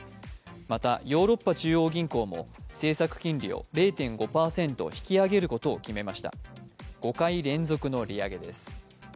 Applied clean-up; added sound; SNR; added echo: none; none; none; none.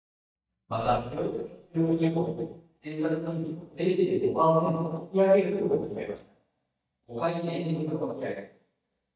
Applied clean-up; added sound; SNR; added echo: neural mask model DeepFilterNet 3.